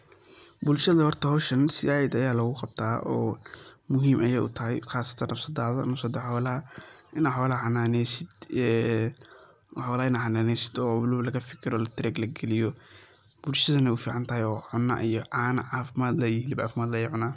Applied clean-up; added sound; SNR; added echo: none; none; none; none.